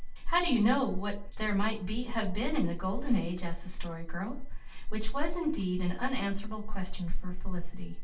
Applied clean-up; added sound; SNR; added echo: none; none; none; reverberation time 0.3 s.